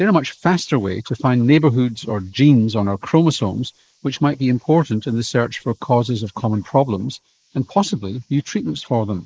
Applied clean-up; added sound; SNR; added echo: neural mask model Resemble Enhance denoiser.